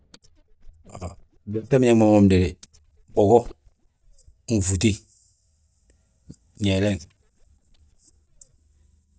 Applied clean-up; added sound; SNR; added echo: neural mask model DeepFilterNet 3.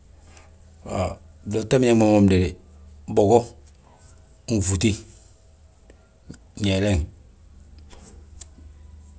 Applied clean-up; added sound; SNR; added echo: none; none; none; none.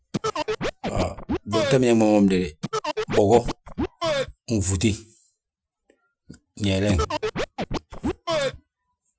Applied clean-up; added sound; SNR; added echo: classical method Wiener filter.